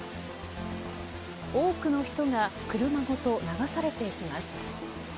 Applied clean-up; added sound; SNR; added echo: none; none; none; none.